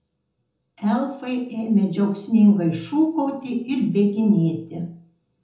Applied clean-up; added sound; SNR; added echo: none; none; none; reverberation time 0.5 s.